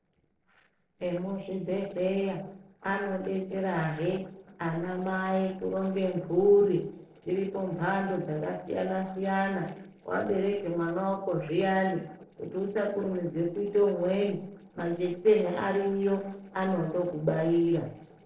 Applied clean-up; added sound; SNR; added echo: neural separator model SepFormer DNS4.